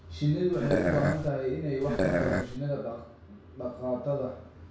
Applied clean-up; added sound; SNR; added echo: none; Burping, eructation; -2 dB; reverberation time 0.6 s.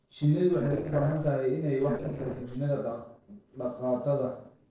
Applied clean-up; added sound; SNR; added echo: neural separator model SepFormer DNS4.